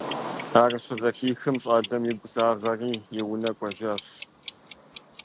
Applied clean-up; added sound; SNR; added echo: none; Clock; 5 dB; none.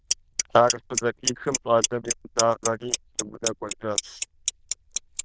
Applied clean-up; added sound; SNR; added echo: neural diffusion model UNIVERSE++.